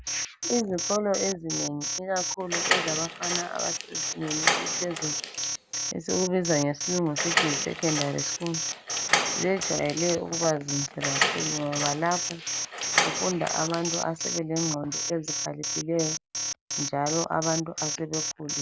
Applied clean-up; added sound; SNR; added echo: none; Alarm + Door; 0 dB; none.